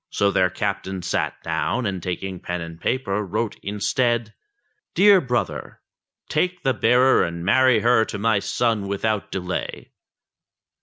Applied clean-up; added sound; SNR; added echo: none; none; none; none.